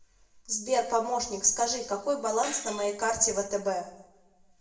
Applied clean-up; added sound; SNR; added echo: none; Shatter; 17 dB; reverberation time 0.7 s.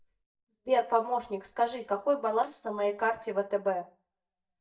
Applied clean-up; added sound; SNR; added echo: neural mask model DeepFilterNet 3.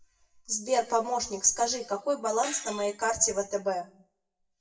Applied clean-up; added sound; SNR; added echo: classical method WPE with log-MMSE.